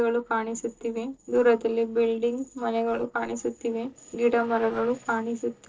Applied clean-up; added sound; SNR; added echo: neural separator model SepFormer DNS4.